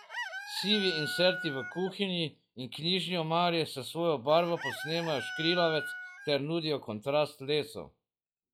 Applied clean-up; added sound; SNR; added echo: classical method log-MMSE.